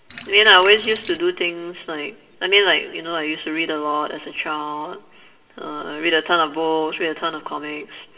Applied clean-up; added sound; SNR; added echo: none; Sink (filling or washing); 16 dB; reverberation time 1.4 s.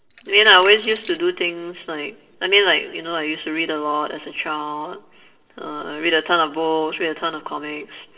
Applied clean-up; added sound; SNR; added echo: neural separator model SepFormer DNS4.